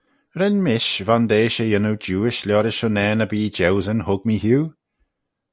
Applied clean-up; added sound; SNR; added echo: none; none; none; none.